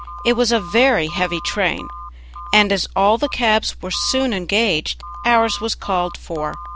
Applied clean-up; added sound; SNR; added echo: none; Telephone; 16 dB; none.